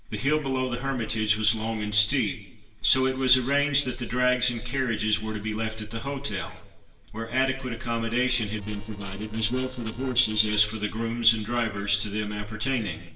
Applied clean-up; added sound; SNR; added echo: neural separator model SepFormer DNS4.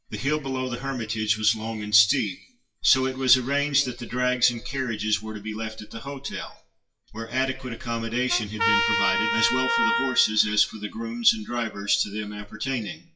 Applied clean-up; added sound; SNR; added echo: classical method WPE with log-MMSE.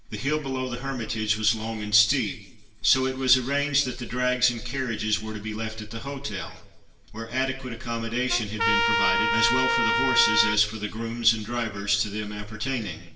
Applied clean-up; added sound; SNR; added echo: none; Trumpet; -1 dB; reverberation time 0.9 s.